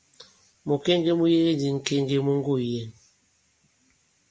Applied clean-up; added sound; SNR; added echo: none; none; none; none.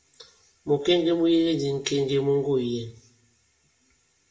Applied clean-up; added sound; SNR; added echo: none; none; none; reverberation time 0.4 s.